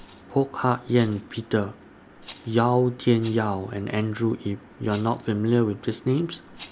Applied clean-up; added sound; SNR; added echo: none; Rattle; 16 dB; none.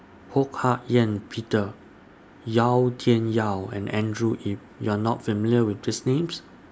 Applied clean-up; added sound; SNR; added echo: none; none; none; none.